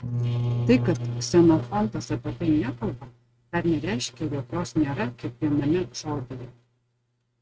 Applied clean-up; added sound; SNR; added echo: neural mask model RNNoise.